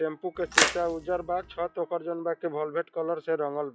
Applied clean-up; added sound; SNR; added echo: classical method log-MMSE.